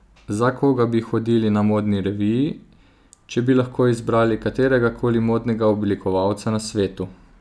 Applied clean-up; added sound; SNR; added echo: none; none; none; none.